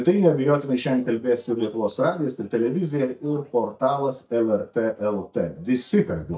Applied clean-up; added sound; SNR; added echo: neural mask model DeepFilterNet 3.